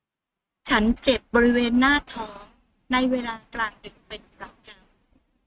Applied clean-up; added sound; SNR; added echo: neural mask model RNNoise.